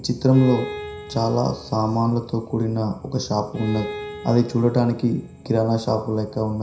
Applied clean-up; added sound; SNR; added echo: none; Bowed string instrument; 15 dB; reverberation time 0.5 s.